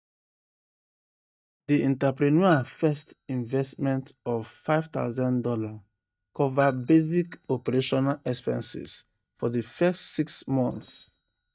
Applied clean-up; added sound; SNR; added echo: neural mask model DeepFilterNet 3.